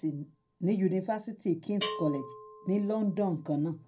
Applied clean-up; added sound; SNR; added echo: none; Bell; 13 dB; reverberation time 0.2 s.